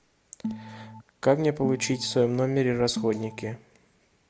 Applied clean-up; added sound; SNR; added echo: none; Organ; 11 dB; none.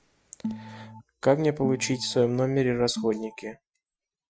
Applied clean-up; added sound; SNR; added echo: classical method Wiener filter.